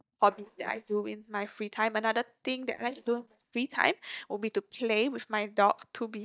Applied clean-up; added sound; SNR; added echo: neural mask model DeepFilterNet 3.